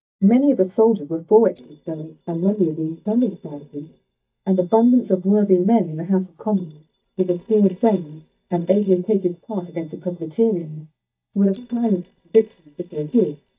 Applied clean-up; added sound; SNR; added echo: neural mask model DeepFilterNet 3.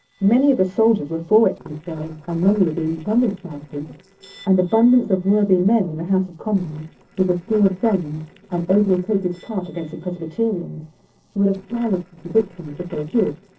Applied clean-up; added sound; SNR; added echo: neural separator model SepFormer DNS4.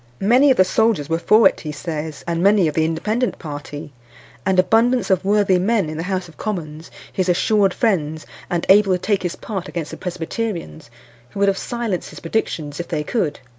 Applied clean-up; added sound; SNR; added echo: none; none; none; none.